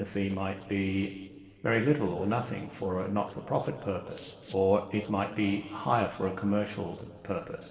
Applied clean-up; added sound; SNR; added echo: neural separator model SepFormer DNS4.